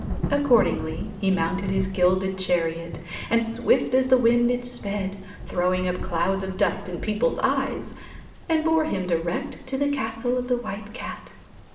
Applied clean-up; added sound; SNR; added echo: none; Thunder / Rain; 11 dB; reverberation time 0.9 s.